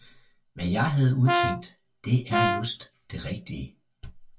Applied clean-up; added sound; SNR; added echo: none; Brass instrument; 0 dB; reverberation time 0.1 s.